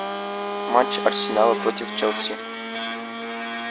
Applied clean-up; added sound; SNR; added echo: none; Domestic sounds, home sounds; 5 dB; none.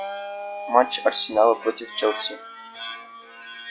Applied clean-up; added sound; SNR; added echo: classical method log-MMSE.